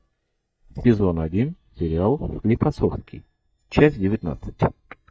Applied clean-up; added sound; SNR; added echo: neural mask model DeepFilterNet 3.